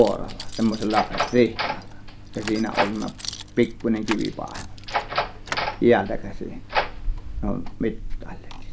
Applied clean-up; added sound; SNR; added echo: none; Keys jangling + Door; 3 dB; none.